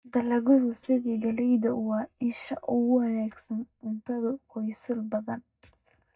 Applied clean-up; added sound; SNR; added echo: neural mask model DeepFilterNet 3.